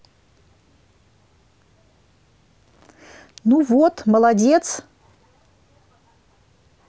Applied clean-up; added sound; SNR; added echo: none; none; none; none.